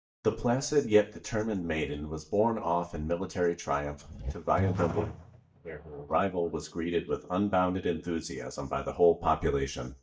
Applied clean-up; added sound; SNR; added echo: neural mask model DeepFilterNet 3.